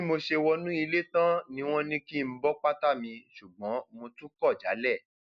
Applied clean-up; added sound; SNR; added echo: none; none; none; none.